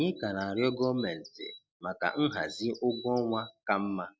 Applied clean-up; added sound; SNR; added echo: none; Bird vocalization, bird call, bird song; 18 dB; none.